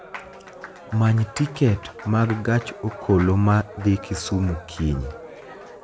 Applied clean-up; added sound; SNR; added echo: none; Applause; 16 dB; none.